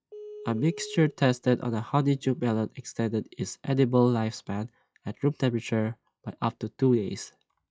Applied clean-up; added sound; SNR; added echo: classical method log-MMSE.